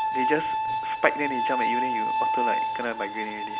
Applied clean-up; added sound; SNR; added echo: none; Bowed string instrument; -3 dB; none.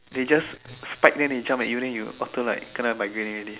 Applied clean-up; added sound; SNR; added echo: none; none; none; none.